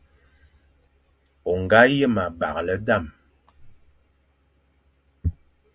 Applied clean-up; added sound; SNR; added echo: none; none; none; none.